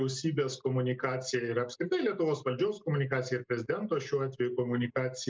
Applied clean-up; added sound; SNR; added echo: neural mask model Resemble Enhance denoiser.